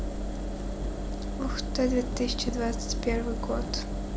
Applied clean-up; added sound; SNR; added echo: none; Engine; -1 dB; none.